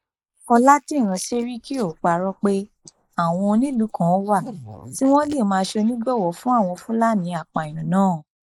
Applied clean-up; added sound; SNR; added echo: neural mask model Resemble Enhance denoiser.